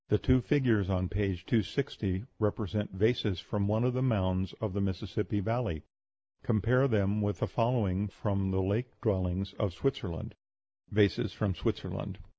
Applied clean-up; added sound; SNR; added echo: none; none; none; none.